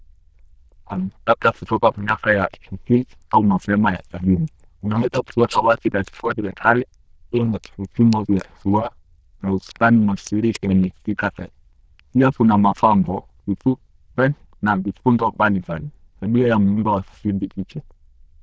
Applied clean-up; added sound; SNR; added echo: neural diffusion model UNIVERSE++.